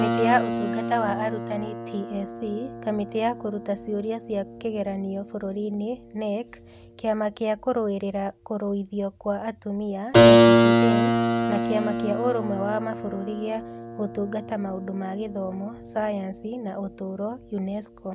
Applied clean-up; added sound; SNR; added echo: none; Keyboard (musical); -3 dB; none.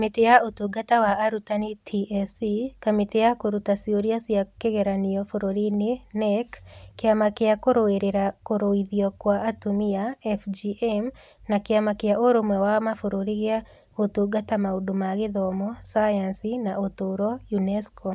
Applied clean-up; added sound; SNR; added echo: none; none; none; none.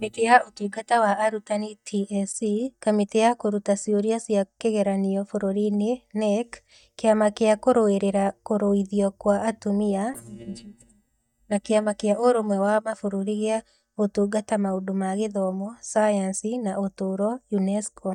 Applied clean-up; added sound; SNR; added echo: neural mask model DeepFilterNet 3.